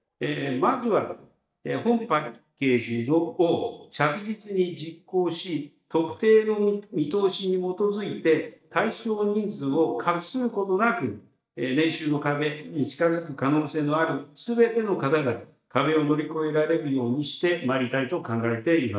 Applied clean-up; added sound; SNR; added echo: neural mask model DeepFilterNet 3.